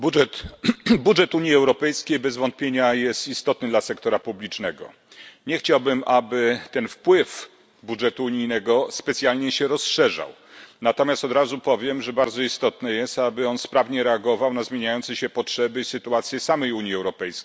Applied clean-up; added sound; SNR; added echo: none; none; none; none.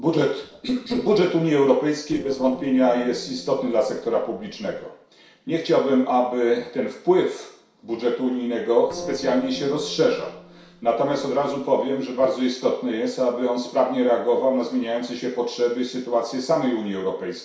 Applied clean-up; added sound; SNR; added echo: neural separator model SepFormer DNS4.